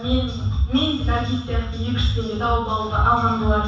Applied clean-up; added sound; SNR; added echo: none; none; none; reverberation time 0.7 s.